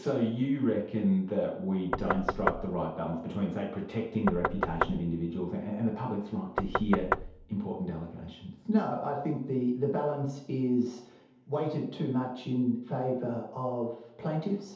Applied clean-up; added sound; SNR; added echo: none; Knock; 2 dB; reverberation time 0.8 s.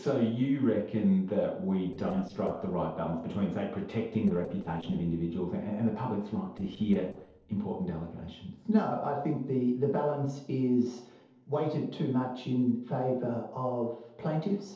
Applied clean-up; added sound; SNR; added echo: neural separator model SepFormer DNS4.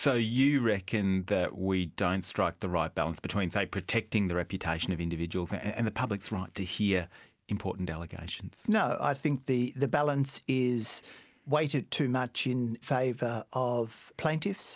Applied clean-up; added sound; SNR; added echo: none; none; none; none.